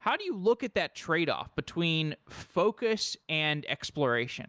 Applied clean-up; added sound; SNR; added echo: none; none; none; none.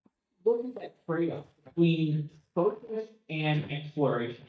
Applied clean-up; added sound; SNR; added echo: neural mask model DeepFilterNet 3.